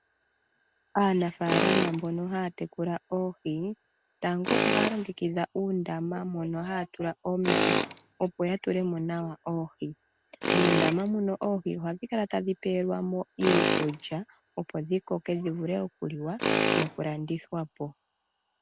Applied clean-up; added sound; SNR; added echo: none; Tools; 1 dB; none.